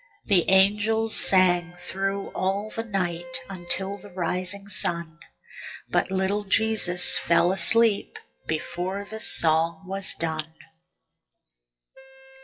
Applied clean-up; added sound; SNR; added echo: classical method WPE with log-MMSE.